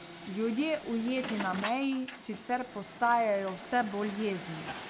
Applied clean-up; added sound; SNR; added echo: none; Truck; 10 dB; none.